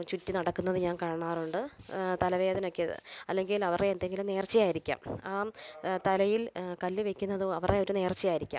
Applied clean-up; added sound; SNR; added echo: none; none; none; none.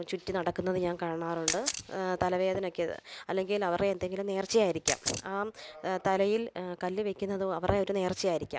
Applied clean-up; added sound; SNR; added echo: none; Camera; 6 dB; none.